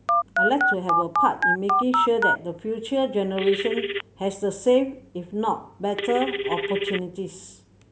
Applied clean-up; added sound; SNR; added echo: none; Telephone; 1 dB; none.